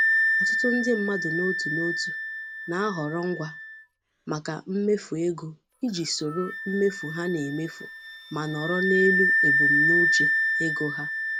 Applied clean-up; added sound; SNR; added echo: none; Wind instrument, woodwind instrument; -2 dB; none.